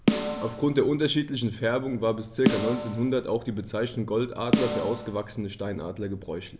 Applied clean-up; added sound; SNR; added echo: none; Snare drum; 3 dB; none.